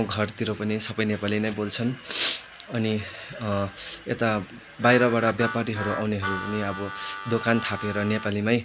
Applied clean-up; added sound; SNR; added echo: none; Harmonica; 9 dB; none.